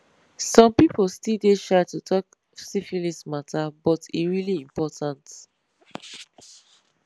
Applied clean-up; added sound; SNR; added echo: none; none; none; none.